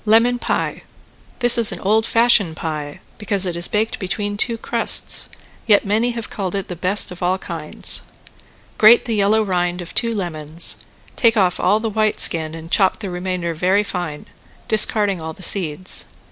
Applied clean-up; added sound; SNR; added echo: none; none; none; none.